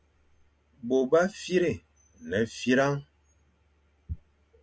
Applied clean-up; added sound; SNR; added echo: none; none; none; none.